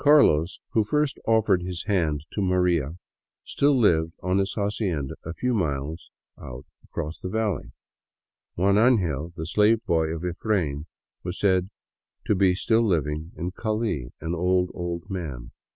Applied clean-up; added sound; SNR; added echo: none; none; none; none.